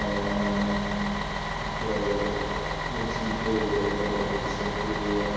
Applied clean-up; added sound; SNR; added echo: none; Bus; 1 dB; reverberation time 2.1 s.